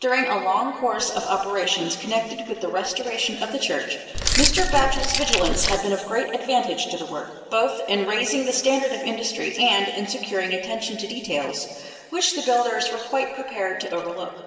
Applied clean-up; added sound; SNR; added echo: none; Keys jangling; -2 dB; reverberation time 1.8 s.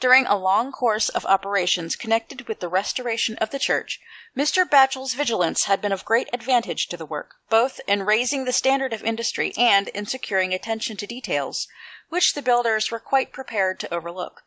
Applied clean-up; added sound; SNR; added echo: none; none; none; none.